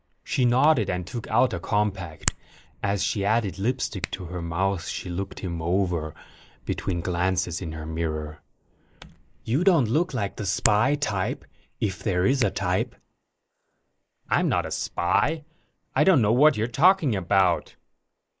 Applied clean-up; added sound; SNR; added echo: neural mask model Resemble Enhance denoiser.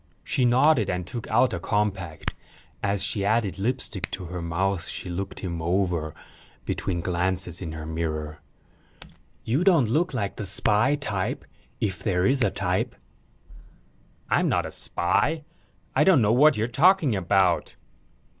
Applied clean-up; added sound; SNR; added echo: none; Hands; 16 dB; none.